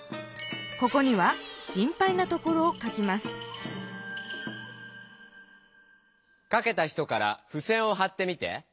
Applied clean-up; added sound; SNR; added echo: none; none; none; none.